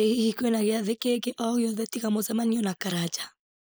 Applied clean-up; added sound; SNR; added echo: neural mask model Resemble Enhance denoiser.